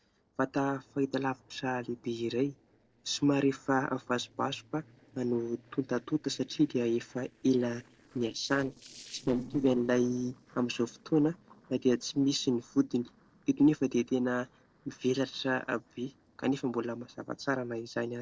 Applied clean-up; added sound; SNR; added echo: neural separator model SepFormer DNS4.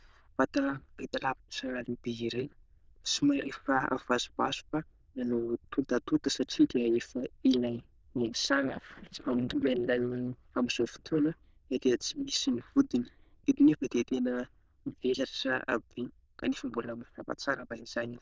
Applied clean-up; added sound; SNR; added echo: neural diffusion model UNIVERSE++.